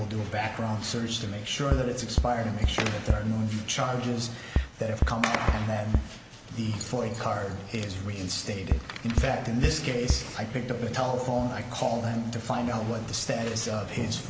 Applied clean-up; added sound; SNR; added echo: none; Bass drum; 0 dB; none.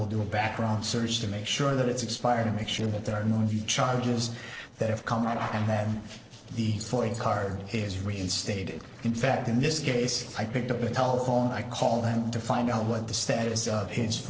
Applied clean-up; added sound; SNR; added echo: neural separator model SepFormer DNS4.